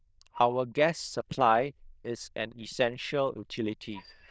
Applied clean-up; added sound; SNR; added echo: neural diffusion model UNIVERSE++.